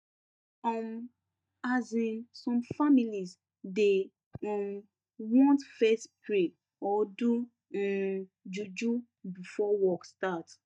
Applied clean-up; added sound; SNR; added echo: neural mask model DeepFilterNet 3.